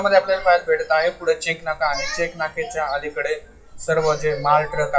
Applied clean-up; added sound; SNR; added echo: classical method WPE with log-MMSE.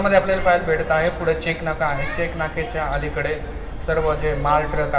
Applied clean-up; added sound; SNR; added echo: none; Gull, seagull / Fowl; 8 dB; reverberation time 2.3 s.